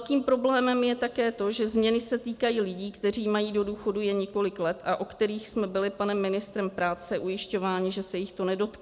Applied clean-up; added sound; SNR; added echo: none; none; none; none.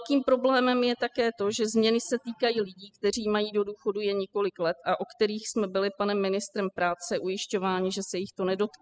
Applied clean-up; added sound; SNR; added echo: classical method spectral subtraction.